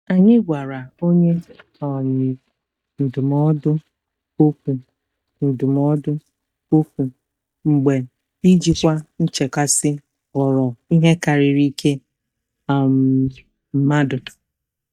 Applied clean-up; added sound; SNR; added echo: neural mask model DeepFilterNet 3.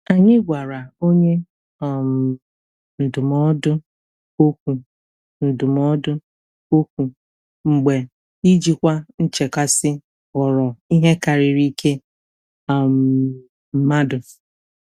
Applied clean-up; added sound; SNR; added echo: none; none; none; none.